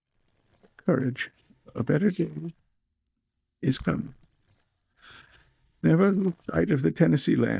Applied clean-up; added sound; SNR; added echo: neural mask model DeepFilterNet 3.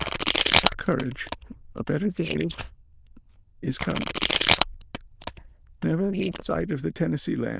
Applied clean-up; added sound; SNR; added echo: neural diffusion model UNIVERSE++.